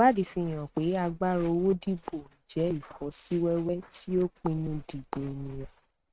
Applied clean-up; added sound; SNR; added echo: neural mask model RNNoise.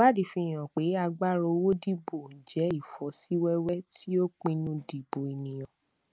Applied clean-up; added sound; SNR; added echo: none; none; none; none.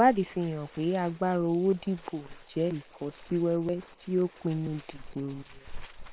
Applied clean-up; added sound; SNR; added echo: neural separator model SepFormer WHAM!.